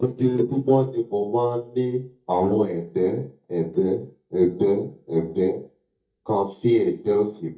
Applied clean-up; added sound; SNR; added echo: neural mask model DeepFilterNet 3.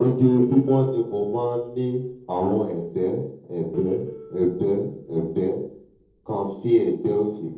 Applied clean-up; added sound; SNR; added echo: neural separator model SepFormer DNS4.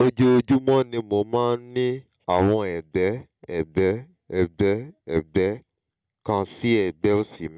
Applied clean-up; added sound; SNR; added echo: none; none; none; none.